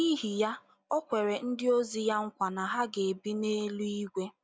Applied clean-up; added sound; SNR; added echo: none; none; none; none.